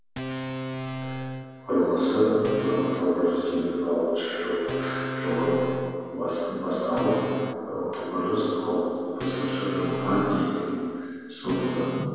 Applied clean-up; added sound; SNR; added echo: none; Organ; 9 dB; reverberation time 2.1 s.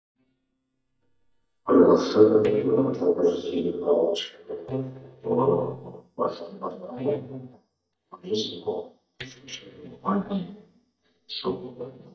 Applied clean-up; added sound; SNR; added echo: neural mask model DeepFilterNet 3.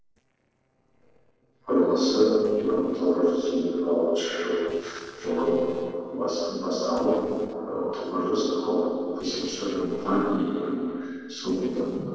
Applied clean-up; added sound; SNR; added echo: neural separator model SepFormer DNS4.